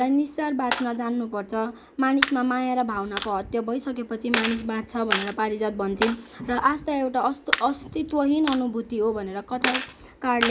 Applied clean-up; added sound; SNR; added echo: none; Coin (dropping); 8 dB; none.